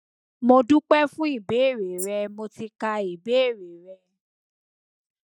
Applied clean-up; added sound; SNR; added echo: neural mask model DeepFilterNet 3.